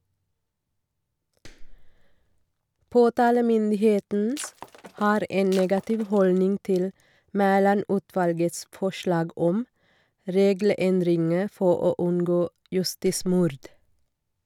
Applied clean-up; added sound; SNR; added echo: none; Shatter + Clapping; 19 dB; none.